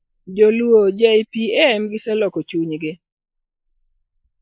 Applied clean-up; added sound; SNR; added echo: neural mask model Resemble Enhance denoiser.